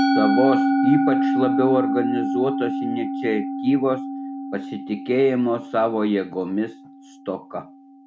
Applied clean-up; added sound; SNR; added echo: none; Musical instrument; 0 dB; none.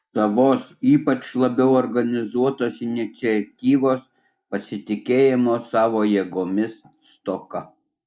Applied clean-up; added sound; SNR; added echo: neural mask model Resemble Enhance denoiser.